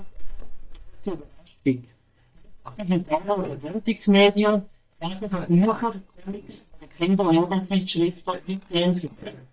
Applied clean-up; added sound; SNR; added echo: neural mask model DeepFilterNet 3.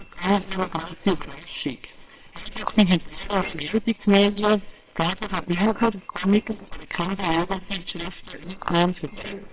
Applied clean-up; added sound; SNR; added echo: neural separator model SepFormer WHAMR!.